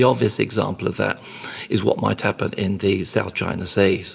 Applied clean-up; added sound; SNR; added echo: none; none; none; reverberation time 1.0 s.